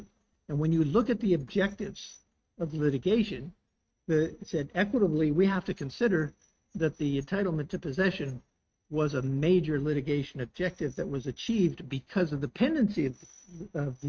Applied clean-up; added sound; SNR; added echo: neural mask model RNNoise.